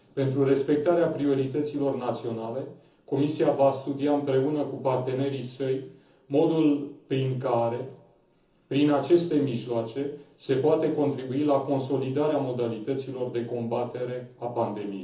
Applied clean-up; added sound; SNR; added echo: none; none; none; reverberation time 0.7 s.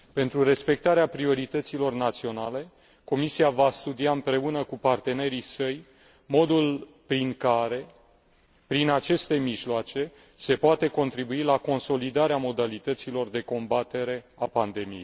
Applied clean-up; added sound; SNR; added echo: none; none; none; none.